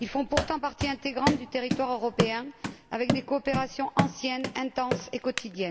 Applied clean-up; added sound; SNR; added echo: none; Run; 2 dB; none.